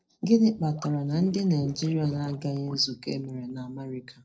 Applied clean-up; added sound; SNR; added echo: neural separator model SepFormer DNS4.